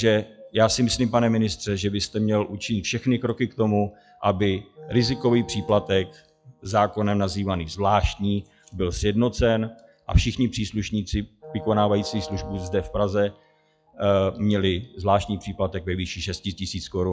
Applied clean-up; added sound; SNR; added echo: classical method log-MMSE.